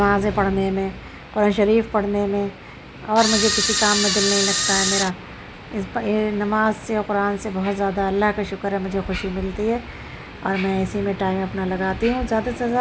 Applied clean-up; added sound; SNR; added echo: none; Camera; -1 dB; none.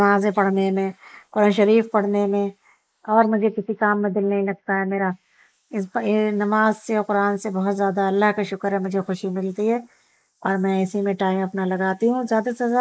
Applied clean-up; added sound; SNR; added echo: neural mask model Resemble Enhance denoiser.